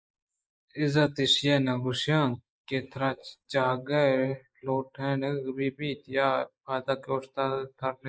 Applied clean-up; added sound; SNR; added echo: neural mask model Resemble Enhance denoiser.